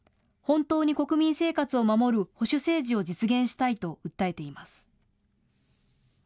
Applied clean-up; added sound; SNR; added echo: none; none; none; none.